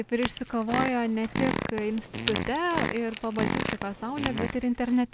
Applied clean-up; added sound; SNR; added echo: none; Crack / Crackle + Fart; 3 dB; none.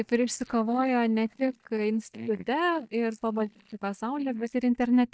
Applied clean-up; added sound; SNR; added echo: neural mask model DeepFilterNet 3.